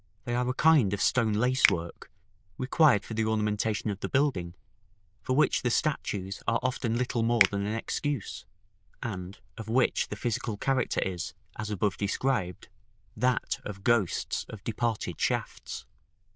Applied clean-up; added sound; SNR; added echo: neural diffusion model UNIVERSE++.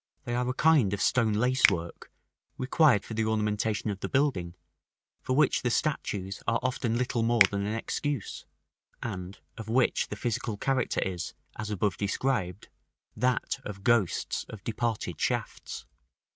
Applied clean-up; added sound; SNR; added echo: none; Finger snapping; 7 dB; none.